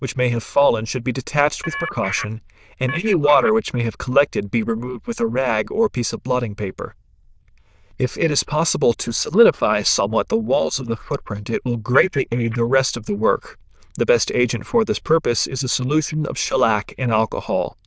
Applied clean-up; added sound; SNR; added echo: neural diffusion model UNIVERSE++.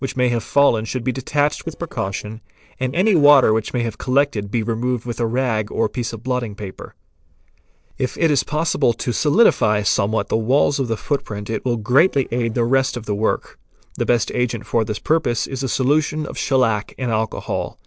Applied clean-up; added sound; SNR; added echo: neural separator model SepFormer DNS4.